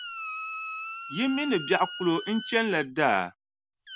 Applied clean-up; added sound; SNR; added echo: none; Squeak; 10 dB; none.